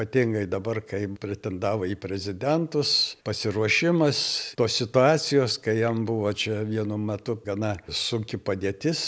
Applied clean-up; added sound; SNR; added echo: none; none; none; none.